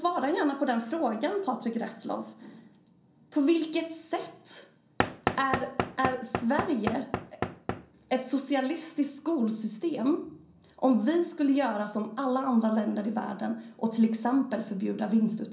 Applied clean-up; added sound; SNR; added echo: none; Knock / Wood; 4 dB; reverberation time 0.6 s.